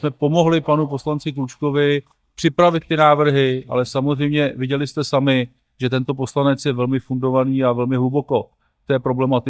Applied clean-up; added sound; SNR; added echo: neural mask model DeepFilterNet 3.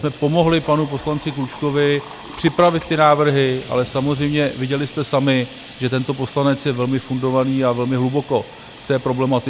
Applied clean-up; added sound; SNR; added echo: none; Sink (filling or washing) / Water tap, faucet; 16 dB; none.